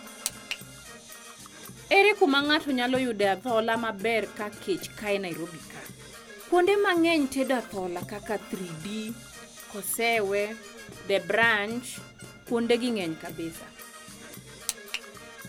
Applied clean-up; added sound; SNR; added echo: none; Brass instrument / Percussion; 16 dB; none.